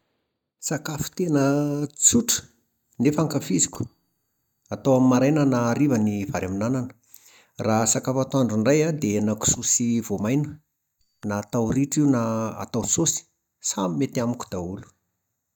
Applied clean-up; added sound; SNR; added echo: neural mask model DeepFilterNet 3.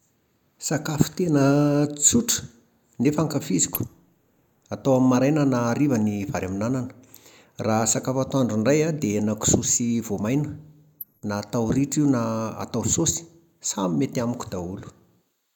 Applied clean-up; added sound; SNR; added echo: neural mask model Resemble Enhance denoiser.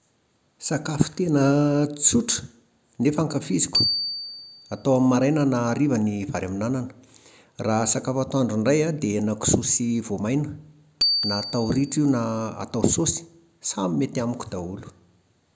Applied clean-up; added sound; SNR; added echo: none; Bicycle bell; 7 dB; none.